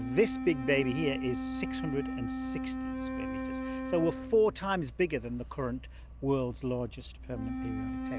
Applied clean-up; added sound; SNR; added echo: none; Wind instrument, woodwind instrument; 5 dB; none.